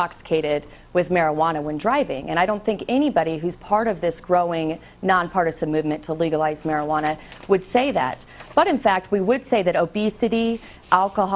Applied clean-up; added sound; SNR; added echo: none; none; none; none.